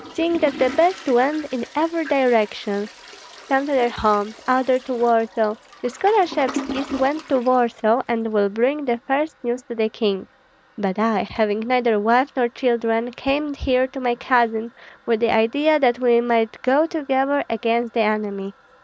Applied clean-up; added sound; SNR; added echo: none; Toilet flush; 18 dB; none.